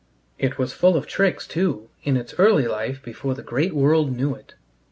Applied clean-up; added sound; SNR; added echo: none; none; none; none.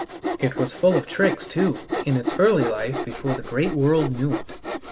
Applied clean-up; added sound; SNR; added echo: none; Sawing; 7 dB; none.